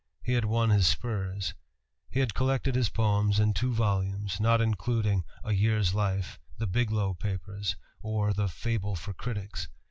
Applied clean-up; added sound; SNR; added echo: none; none; none; none.